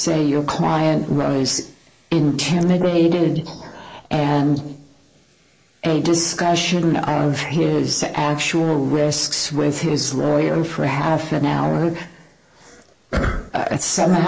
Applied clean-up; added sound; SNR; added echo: neural mask model Resemble Enhance denoiser.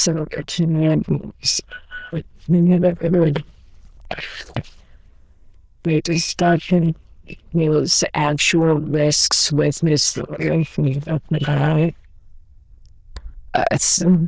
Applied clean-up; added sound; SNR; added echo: neural diffusion model UNIVERSE++.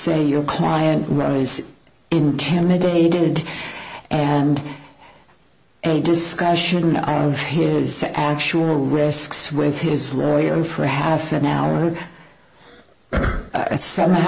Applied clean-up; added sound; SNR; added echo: none; none; none; none.